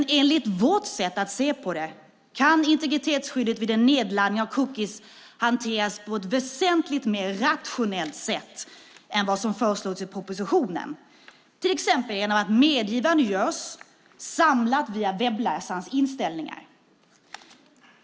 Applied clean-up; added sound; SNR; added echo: none; none; none; none.